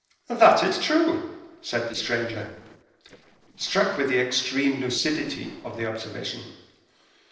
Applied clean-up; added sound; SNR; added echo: neural separator model SepFormer DNS4.